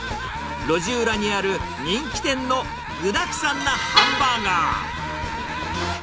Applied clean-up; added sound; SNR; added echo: none; Vehicle horn, car horn, honking; 3 dB; none.